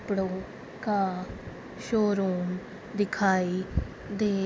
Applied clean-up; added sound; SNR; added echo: none; none; none; none.